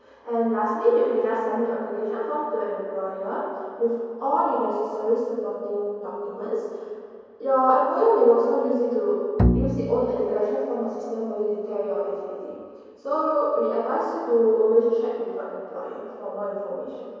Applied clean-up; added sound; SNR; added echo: none; Bowed string instrument; 0 dB; reverberation time 2.2 s.